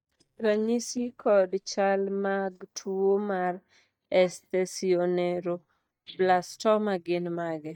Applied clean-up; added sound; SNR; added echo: neural mask model DeepFilterNet 3.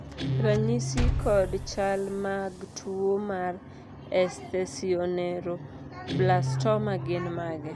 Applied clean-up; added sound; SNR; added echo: none; Guitar + Liquid; 4 dB; none.